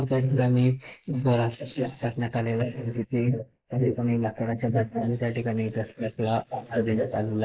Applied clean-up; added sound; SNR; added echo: neural mask model Resemble Enhance denoiser.